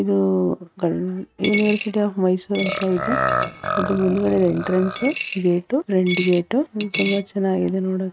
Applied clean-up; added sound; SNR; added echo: neural mask model RNNoise.